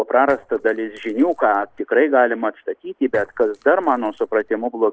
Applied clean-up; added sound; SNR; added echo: neural separator model SepFormer DNS4.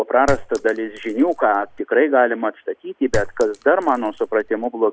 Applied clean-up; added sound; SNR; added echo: none; Chink, clink; 11 dB; none.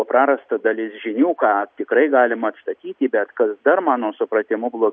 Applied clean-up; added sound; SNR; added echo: none; none; none; none.